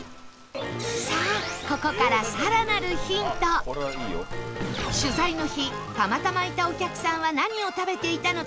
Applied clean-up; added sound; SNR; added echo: none; Rain; 12 dB; none.